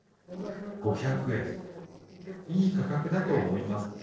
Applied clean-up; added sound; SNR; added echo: neural separator model SepFormer DNS4.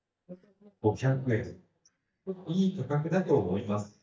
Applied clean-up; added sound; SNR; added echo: neural mask model DeepFilterNet 3.